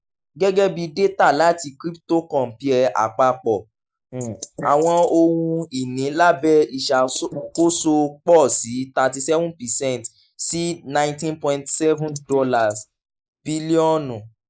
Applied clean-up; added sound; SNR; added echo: neural mask model Resemble Enhance denoiser.